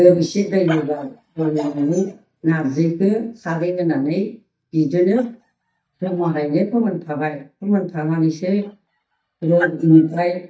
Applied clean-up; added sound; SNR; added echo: neural mask model DeepFilterNet 3.